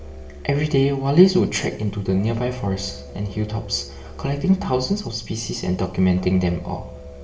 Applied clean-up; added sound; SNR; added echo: none; Musical instrument; 18 dB; reverberation time 0.8 s.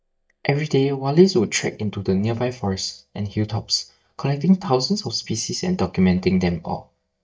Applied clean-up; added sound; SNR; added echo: neural mask model DeepFilterNet 3.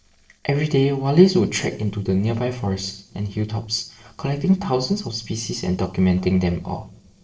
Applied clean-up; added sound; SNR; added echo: neural separator model SepFormer DNS4.